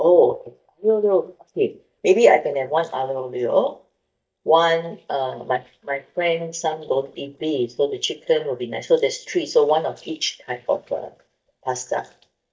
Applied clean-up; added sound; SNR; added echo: neural mask model DeepFilterNet 3.